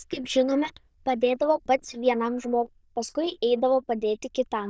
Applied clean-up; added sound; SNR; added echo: neural diffusion model UNIVERSE++.